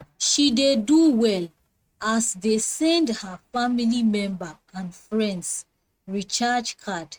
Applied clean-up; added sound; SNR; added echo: neural mask model RNNoise.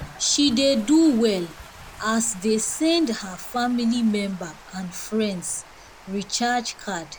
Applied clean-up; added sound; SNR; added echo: none; Water + Toilet flush; 20 dB; none.